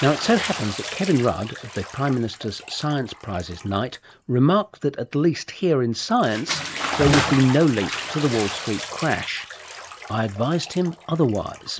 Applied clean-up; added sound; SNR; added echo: none; Bathtub (filling or washing) / Splash, splatter; 9 dB; none.